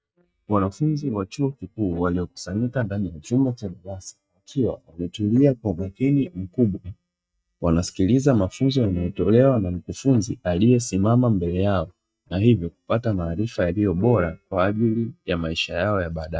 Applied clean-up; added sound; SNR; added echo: neural mask model DeepFilterNet 3.